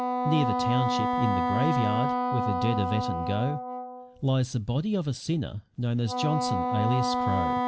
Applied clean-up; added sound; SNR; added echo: none; Wind instrument, woodwind instrument; 0 dB; none.